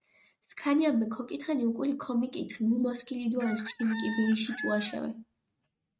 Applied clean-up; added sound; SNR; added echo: neural mask model RNNoise.